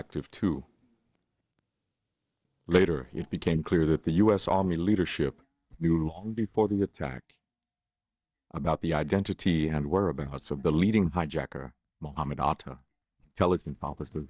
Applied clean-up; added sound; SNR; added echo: neural mask model DeepFilterNet 3.